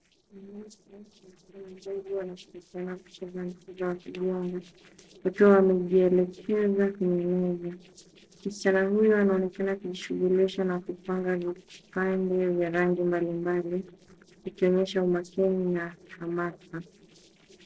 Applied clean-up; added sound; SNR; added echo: neural separator model SepFormer DNS4.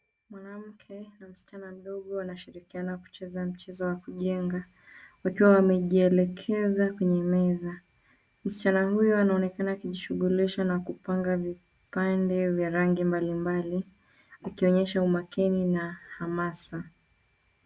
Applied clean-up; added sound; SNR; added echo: none; none; none; none.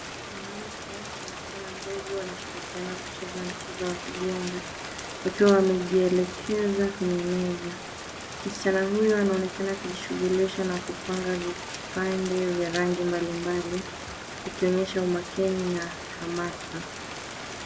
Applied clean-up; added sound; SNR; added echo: none; Rain; 9 dB; reverberation time 0.5 s.